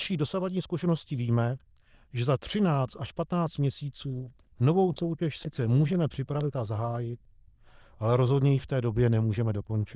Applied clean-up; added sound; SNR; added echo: neural diffusion model UNIVERSE++.